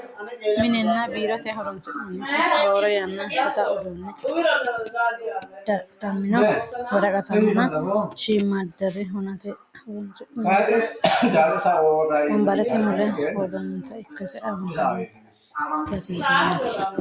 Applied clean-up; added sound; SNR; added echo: none; none; none; none.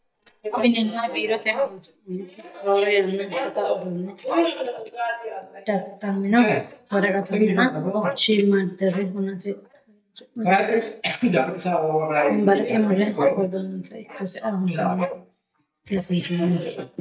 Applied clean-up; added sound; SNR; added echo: neural mask model DeepFilterNet 3.